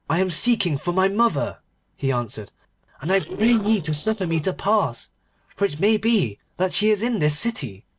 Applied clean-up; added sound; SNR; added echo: neural separator model SepFormer DNS4.